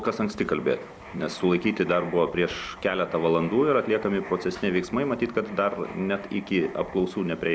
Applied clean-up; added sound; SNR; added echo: none; Writing; 18 dB; none.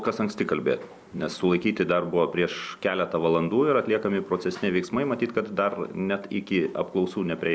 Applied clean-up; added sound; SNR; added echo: none; none; none; none.